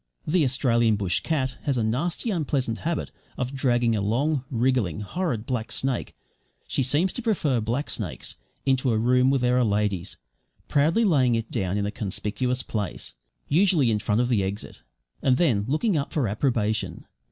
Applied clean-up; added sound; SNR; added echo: none; none; none; none.